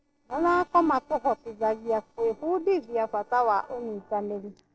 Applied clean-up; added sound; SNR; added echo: neural separator model SepFormer DNS4.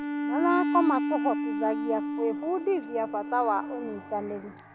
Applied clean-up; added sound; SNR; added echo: none; Bowed string instrument; 2 dB; none.